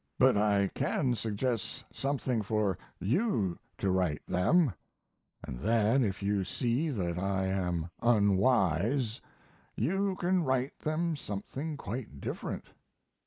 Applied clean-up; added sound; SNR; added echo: neural mask model Resemble Enhance denoiser.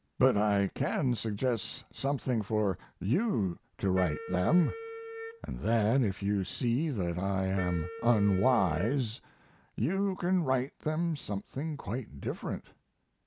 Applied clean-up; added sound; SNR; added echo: none; Wind instrument, woodwind instrument; 13 dB; none.